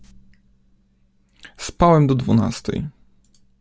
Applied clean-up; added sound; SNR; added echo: none; none; none; none.